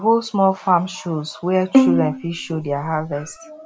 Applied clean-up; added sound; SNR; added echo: none; Bowed string instrument; 0 dB; none.